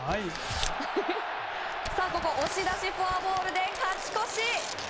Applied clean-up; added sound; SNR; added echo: none; Tearing; 10 dB; none.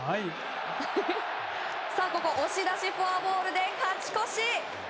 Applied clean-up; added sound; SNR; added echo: none; none; none; none.